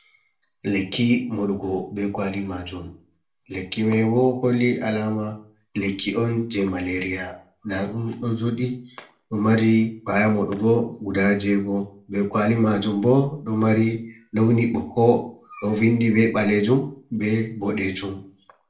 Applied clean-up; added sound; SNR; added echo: none; none; none; reverberation time 0.4 s.